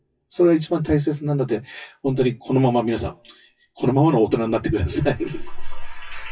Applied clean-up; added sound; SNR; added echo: classical method WPE with log-MMSE.